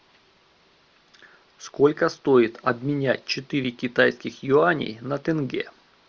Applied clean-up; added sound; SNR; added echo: none; none; none; none.